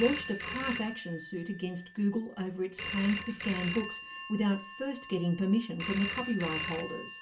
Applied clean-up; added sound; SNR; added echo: none; Telephone; -1 dB; reverberation time 0.2 s.